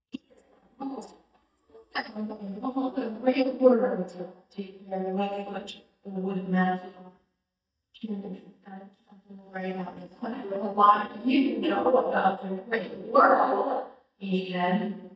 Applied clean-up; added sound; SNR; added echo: neural mask model DeepFilterNet 3.